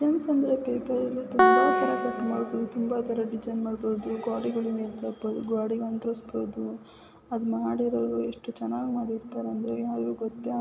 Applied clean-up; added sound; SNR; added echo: none; Piano; -2 dB; none.